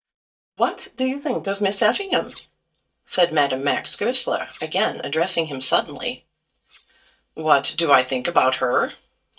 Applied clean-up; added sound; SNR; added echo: neural mask model DeepFilterNet 3.